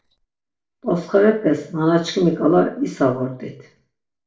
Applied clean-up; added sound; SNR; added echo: neural separator model SepFormer DNS4.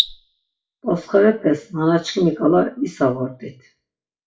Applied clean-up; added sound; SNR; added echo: classical method WPE with log-MMSE.